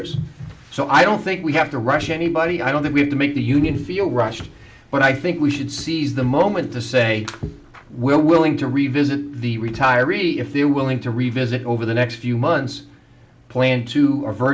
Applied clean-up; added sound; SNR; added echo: none; none; none; none.